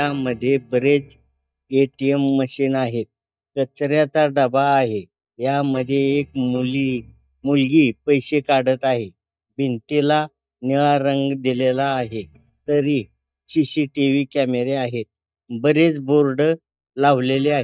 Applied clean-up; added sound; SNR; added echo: neural mask model DeepFilterNet 3.